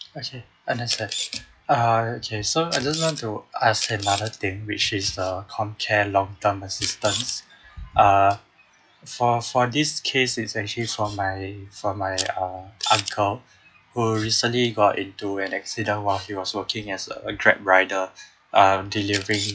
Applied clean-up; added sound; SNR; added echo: classical method log-MMSE.